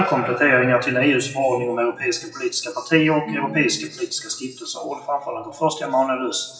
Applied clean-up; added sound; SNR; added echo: classical method WPE with log-MMSE.